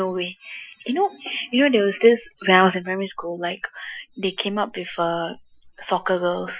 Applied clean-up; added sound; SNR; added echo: classical method Wiener filter.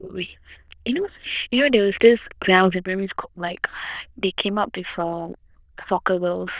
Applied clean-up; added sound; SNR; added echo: neural diffusion model UNIVERSE++.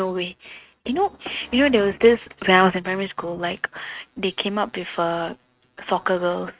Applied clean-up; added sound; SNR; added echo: neural mask model RNNoise.